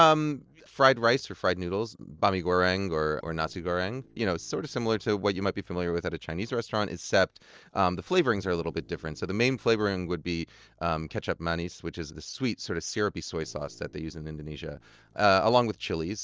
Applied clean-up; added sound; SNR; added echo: neural separator model SepFormer DNS4.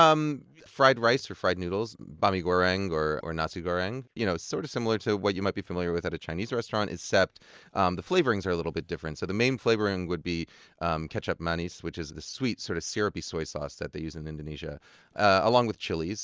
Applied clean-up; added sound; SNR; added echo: none; none; none; none.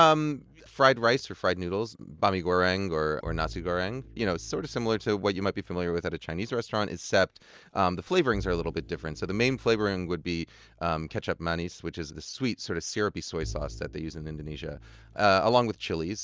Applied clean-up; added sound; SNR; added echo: none; Bowed string instrument; 18 dB; none.